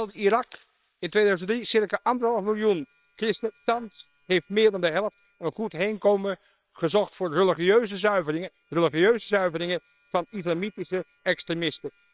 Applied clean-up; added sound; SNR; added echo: neural separator model SepFormer WHAM!.